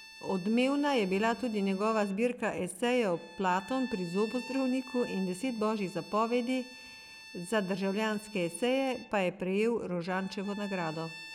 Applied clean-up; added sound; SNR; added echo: none; Bowed string instrument; 18 dB; none.